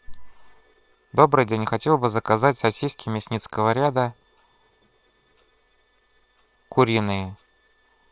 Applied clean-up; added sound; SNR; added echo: neural separator model SepFormer WHAM!.